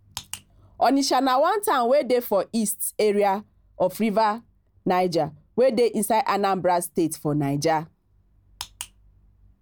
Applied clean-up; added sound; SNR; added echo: none; none; none; none.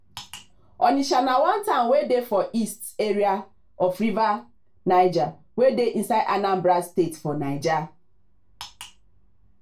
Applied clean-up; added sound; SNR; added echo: none; none; none; reverberation time 0.3 s.